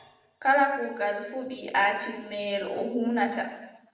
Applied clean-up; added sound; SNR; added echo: none; none; none; reverberation time 1.0 s.